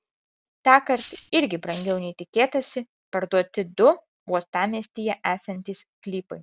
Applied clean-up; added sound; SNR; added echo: none; Tambourine; 0 dB; none.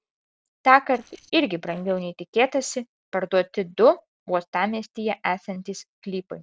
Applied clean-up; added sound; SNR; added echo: neural separator model SepFormer DNS4.